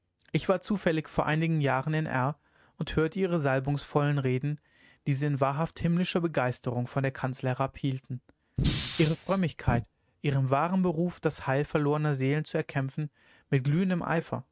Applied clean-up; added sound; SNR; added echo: neural mask model RNNoise.